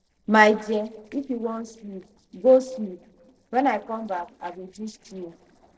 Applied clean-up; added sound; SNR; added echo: neural separator model SepFormer DNS4.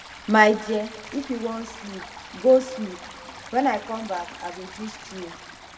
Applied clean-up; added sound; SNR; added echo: none; Stream; 16 dB; reverberation time 1.5 s.